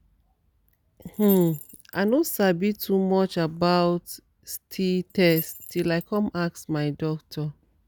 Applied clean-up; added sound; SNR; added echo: none; Rattle / Keys jangling; 17 dB; none.